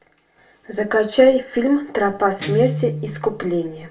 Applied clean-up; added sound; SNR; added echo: none; Guitar; 12 dB; reverberation time 0.2 s.